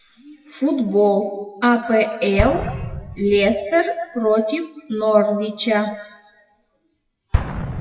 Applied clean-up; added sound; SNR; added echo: classical method WPE with log-MMSE.